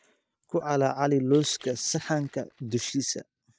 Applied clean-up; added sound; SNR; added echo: neural mask model DeepFilterNet 3.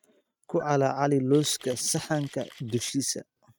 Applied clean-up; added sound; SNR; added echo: neural mask model RNNoise.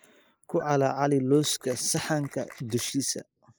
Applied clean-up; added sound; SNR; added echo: neural mask model Resemble Enhance denoiser.